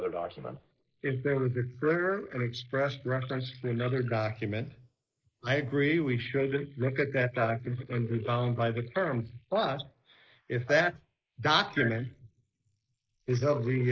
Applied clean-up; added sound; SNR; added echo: neural mask model Resemble Enhance denoiser.